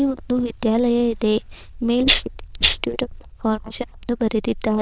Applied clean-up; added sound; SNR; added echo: neural diffusion model UNIVERSE++.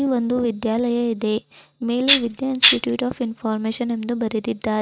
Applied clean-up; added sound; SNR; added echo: neural mask model RNNoise.